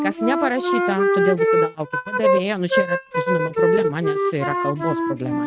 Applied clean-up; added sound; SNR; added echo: neural mask model RNNoise.